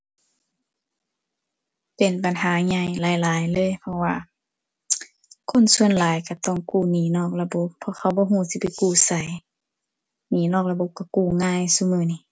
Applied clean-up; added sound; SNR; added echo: none; none; none; none.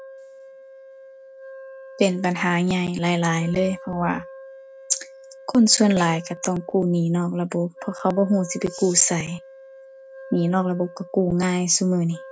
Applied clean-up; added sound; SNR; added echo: none; Wind instrument, woodwind instrument; 19 dB; none.